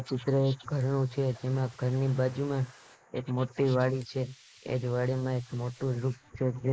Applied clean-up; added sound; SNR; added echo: neural mask model Resemble Enhance denoiser.